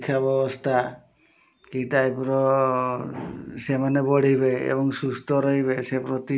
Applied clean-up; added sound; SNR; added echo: none; none; none; none.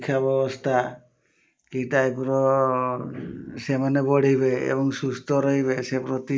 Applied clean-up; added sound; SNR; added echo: neural mask model Resemble Enhance denoiser.